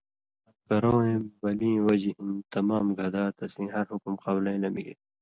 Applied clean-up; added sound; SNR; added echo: none; none; none; none.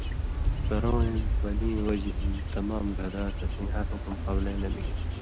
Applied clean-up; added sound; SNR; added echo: none; Wind / Bird / Insect; -5 dB; none.